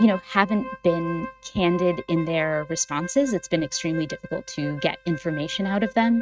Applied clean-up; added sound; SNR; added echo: neural mask model RNNoise.